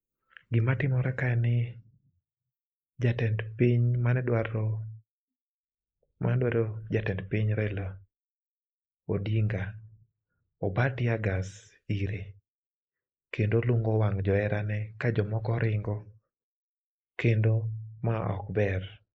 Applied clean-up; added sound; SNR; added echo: neural mask model Resemble Enhance denoiser.